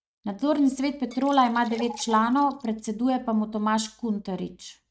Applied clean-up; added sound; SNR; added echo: neural mask model RNNoise.